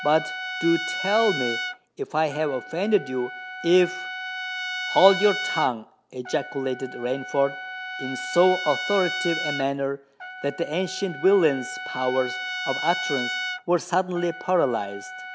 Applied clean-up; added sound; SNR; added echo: none; Trumpet; 7 dB; none.